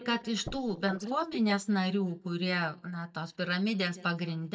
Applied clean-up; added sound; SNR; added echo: neural mask model DeepFilterNet 3.